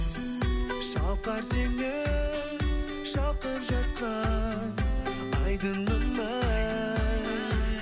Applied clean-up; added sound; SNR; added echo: none; none; none; none.